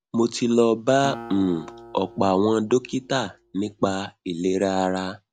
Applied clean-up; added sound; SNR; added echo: none; Acoustic guitar; 18 dB; none.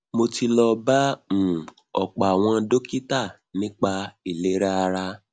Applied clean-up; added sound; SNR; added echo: none; none; none; none.